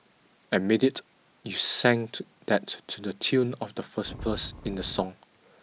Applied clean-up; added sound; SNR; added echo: none; Wind; 11 dB; none.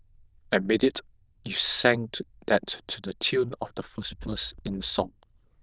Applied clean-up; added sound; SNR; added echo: neural diffusion model UNIVERSE++.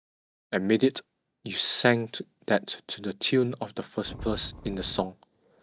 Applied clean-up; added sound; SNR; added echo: neural mask model DeepFilterNet 3.